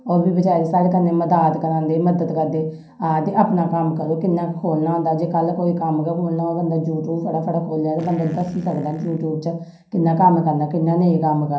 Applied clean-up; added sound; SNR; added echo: none; Fart; 20 dB; reverberation time 0.6 s.